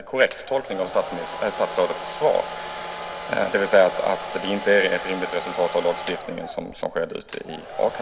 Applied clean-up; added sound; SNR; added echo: none; Domestic sounds, home sounds; 10 dB; none.